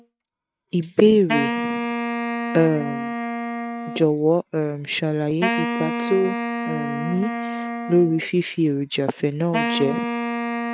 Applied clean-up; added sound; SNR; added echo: neural mask model RNNoise.